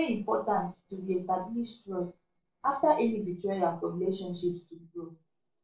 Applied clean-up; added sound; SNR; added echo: neural separator model SepFormer DNS4.